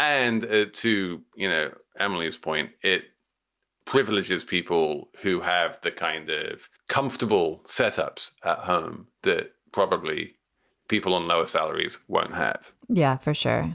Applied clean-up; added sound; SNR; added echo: none; none; none; none.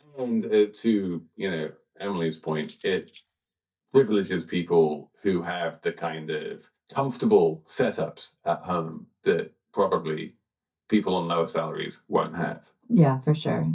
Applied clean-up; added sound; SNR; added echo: neural mask model DeepFilterNet 3.